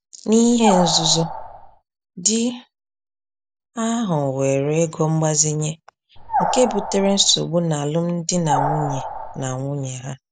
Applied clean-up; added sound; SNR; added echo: none; Animal; 4 dB; none.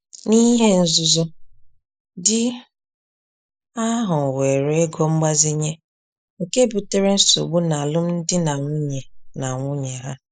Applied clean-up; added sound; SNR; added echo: neural mask model Resemble Enhance denoiser.